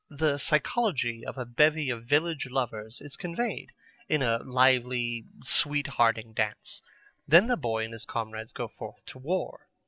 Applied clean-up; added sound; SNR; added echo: none; none; none; none.